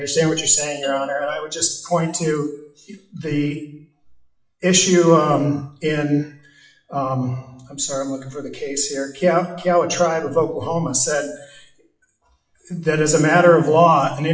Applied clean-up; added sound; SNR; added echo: classical method WPE with log-MMSE.